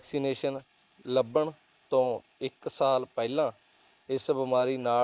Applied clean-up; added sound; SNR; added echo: neural mask model Resemble Enhance denoiser.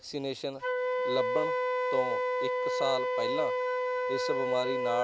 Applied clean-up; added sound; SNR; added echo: none; Wind instrument, woodwind instrument; -4 dB; none.